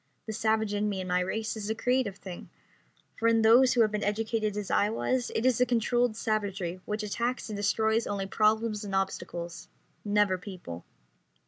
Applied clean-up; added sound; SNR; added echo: none; none; none; none.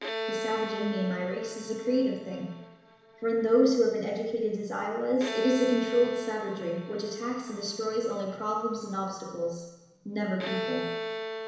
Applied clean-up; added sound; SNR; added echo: none; Bowed string instrument; 9 dB; reverberation time 1.0 s.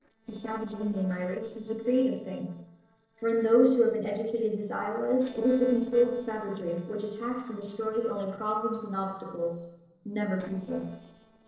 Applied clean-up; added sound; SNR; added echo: neural separator model SepFormer DNS4.